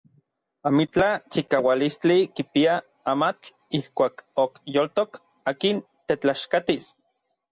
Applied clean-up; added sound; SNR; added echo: none; none; none; none.